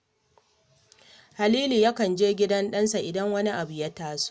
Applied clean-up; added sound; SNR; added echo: none; none; none; none.